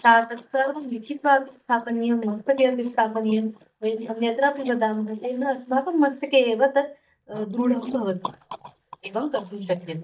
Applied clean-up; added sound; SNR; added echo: neural mask model DeepFilterNet 3.